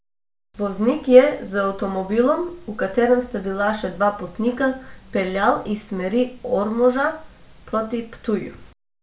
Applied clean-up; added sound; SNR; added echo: none; none; none; none.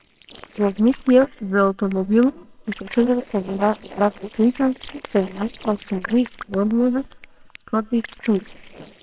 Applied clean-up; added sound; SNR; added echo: neural separator model SepFormer WHAMR!.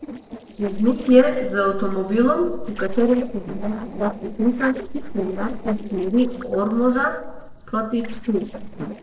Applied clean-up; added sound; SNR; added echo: neural separator model SepFormer DNS4.